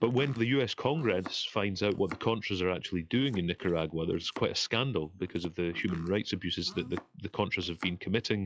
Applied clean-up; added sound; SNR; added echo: classical method log-MMSE.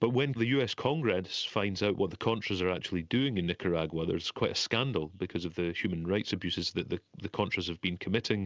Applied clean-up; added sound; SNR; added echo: none; none; none; none.